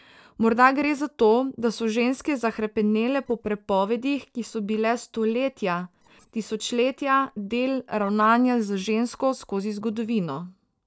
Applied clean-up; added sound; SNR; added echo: neural separator model SepFormer DNS4.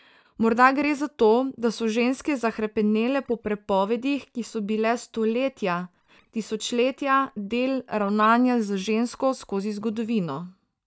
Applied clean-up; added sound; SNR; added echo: neural mask model DeepFilterNet 3.